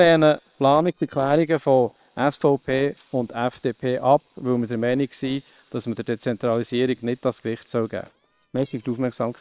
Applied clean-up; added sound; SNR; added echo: neural separator model SepFormer WHAM!.